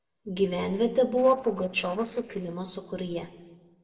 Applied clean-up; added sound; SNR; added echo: neural separator model SepFormer DNS4.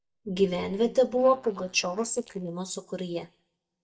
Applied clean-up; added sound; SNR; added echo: neural mask model DeepFilterNet 3.